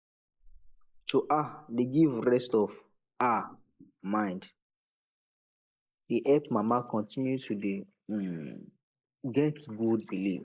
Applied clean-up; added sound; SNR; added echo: neural mask model Resemble Enhance denoiser.